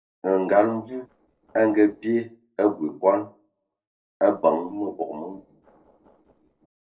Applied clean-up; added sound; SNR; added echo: neural separator model SepFormer DNS4.